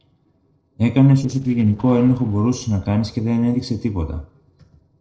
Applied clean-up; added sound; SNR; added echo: neural separator model SepFormer DNS4.